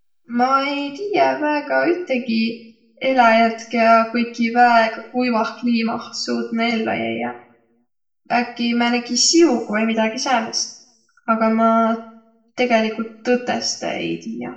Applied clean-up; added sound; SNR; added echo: none; none; none; reverberation time 0.5 s.